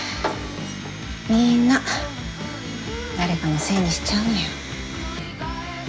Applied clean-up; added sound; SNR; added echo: none; Domestic sounds, home sounds; 15 dB; none.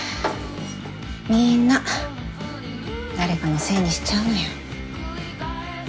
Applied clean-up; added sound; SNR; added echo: none; none; none; none.